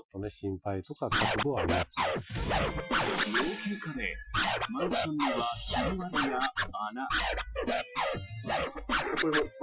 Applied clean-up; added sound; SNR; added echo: classical method Wiener filter.